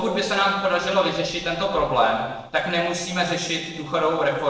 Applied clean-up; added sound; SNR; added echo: neural separator model SepFormer DNS4.